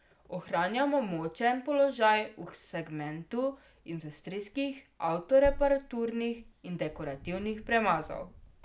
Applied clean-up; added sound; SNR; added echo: none; Wind; 16 dB; none.